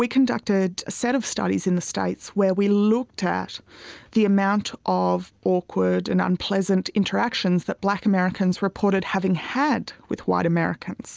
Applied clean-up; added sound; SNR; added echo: none; none; none; none.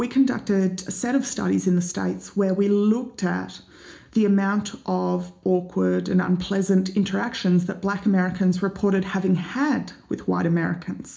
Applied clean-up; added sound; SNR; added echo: none; none; none; reverberation time 0.4 s.